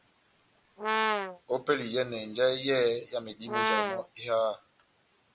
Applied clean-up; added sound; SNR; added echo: none; Brass instrument; -1 dB; none.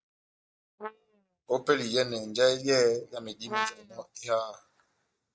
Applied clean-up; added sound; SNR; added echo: neural mask model DeepFilterNet 3.